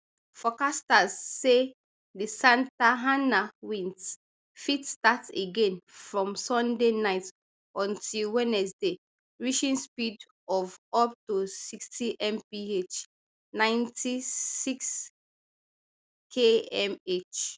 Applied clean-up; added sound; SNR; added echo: none; none; none; none.